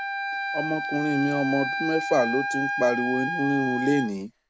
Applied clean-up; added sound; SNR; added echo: none; Wind instrument, woodwind instrument; 3 dB; none.